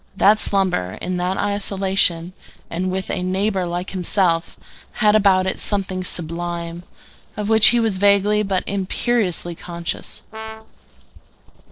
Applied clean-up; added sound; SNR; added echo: neural separator model SepFormer DNS4.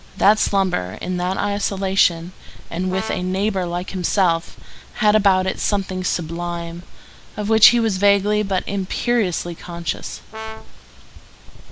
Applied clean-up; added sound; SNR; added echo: none; Brass instrument; 14 dB; none.